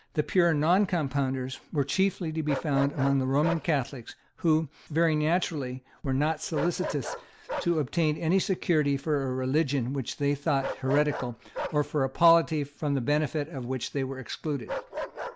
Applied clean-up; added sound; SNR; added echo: none; Bark; 13 dB; none.